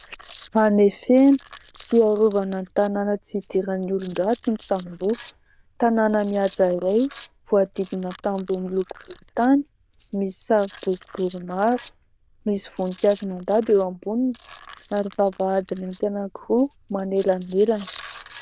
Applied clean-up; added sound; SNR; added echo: neural diffusion model UNIVERSE++.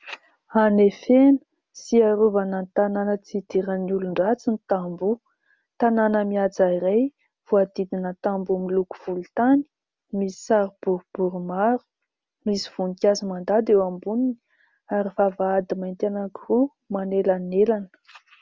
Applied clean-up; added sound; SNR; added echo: none; none; none; none.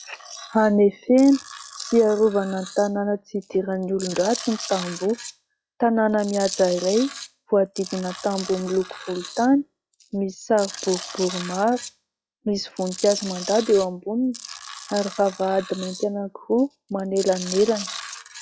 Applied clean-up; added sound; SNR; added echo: classical method log-MMSE.